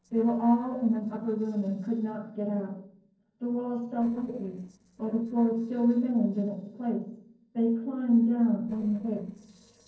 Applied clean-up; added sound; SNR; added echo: neural separator model SepFormer DNS4.